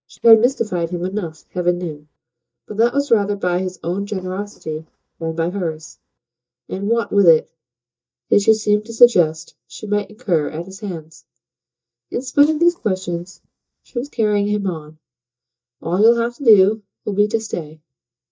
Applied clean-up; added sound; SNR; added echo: neural mask model DeepFilterNet 3.